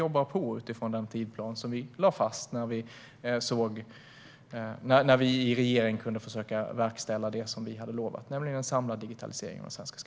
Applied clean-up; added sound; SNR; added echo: none; none; none; none.